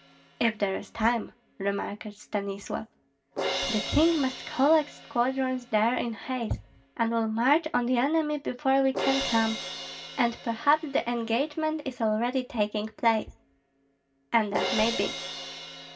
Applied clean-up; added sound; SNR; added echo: none; Crash cymbal; 10 dB; reverberation time 0.2 s.